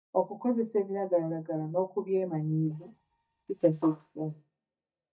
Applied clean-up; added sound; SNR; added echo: neural mask model DeepFilterNet 3.